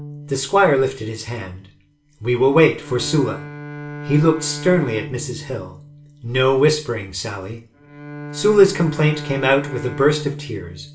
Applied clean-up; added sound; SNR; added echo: none; Bowed string instrument; 14 dB; reverberation time 0.4 s.